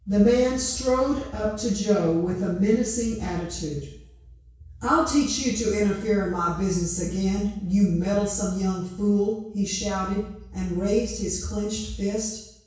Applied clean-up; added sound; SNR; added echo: none; none; none; reverberation time 0.6 s.